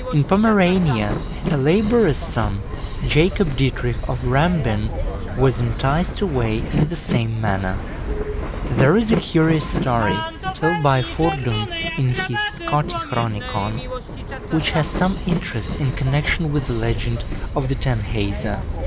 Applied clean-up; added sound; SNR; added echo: none; Train; 4 dB; none.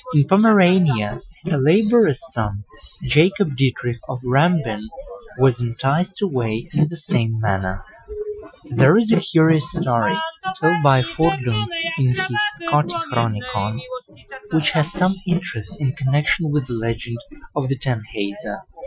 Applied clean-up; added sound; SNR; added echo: classical method Wiener filter.